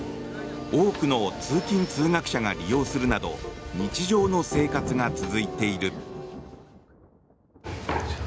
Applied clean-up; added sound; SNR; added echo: none; Thunder; 15 dB; none.